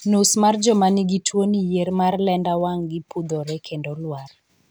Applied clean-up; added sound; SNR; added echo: none; none; none; none.